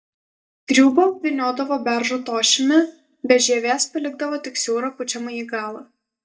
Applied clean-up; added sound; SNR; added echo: neural mask model DeepFilterNet 3.